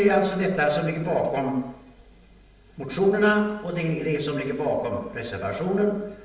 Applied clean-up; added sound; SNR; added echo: none; none; none; reverberation time 0.8 s.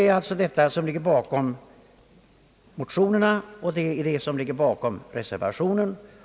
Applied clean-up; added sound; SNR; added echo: none; none; none; none.